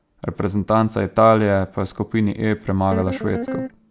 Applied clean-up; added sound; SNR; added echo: none; Guitar; 8 dB; none.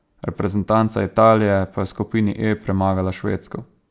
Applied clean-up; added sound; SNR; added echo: none; none; none; none.